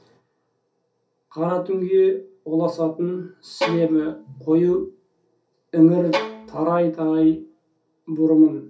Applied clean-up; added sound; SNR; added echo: none; Bowed string instrument; 10 dB; reverberation time 0.3 s.